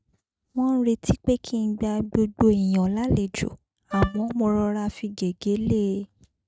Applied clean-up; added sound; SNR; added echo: neural mask model RNNoise.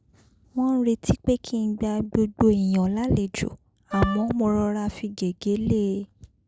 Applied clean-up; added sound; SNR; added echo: none; Wind instrument, woodwind instrument; 10 dB; none.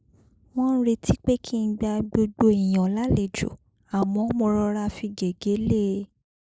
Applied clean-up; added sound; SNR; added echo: neural mask model Resemble Enhance denoiser.